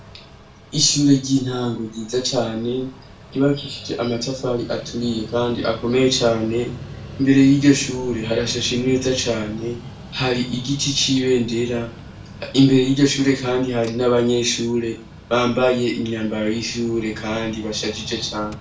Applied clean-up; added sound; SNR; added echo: none; Mechanical fan; 16 dB; reverberation time 0.3 s.